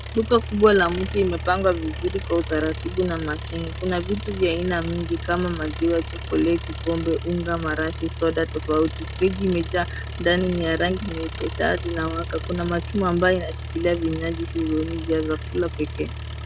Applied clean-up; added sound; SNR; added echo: none; Engine; 7 dB; none.